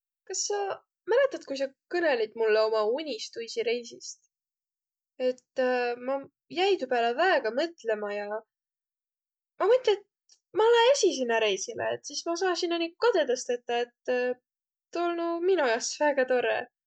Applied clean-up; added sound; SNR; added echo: none; none; none; none.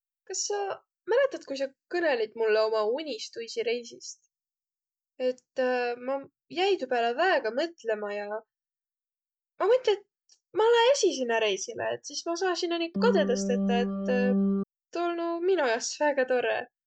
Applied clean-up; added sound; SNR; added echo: none; Organ; -1 dB; none.